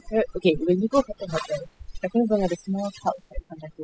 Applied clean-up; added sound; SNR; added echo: classical method spectral subtraction.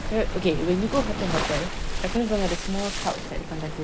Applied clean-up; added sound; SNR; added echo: none; Waves, surf; 2 dB; none.